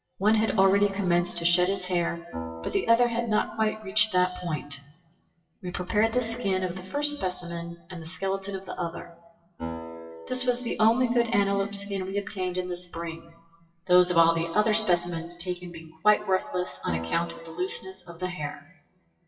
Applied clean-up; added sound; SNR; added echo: classical method WPE with log-MMSE.